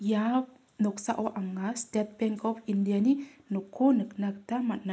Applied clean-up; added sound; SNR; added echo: neural mask model Resemble Enhance denoiser.